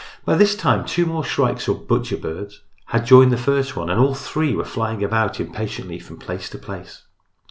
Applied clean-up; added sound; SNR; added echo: none; none; none; none.